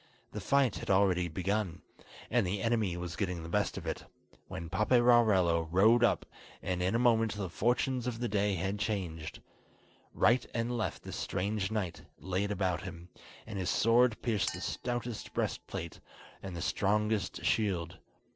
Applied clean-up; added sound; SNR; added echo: neural separator model SepFormer DNS4.